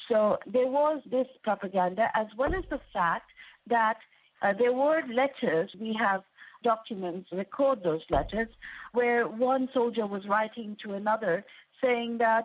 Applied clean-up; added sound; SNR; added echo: none; Knock; 17 dB; none.